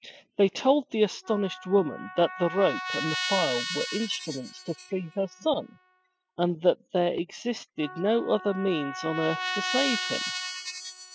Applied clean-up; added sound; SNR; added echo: classical method spectral subtraction.